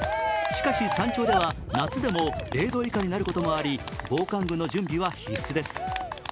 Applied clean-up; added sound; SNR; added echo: none; Cheering; 3 dB; none.